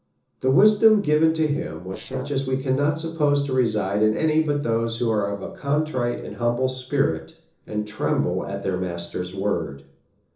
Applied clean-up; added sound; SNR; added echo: neural separator model SepFormer DNS4.